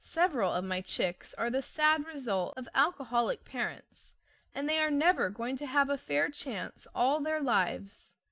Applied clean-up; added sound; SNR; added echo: none; none; none; none.